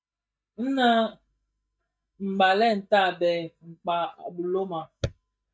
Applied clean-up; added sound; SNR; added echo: neural mask model DeepFilterNet 3.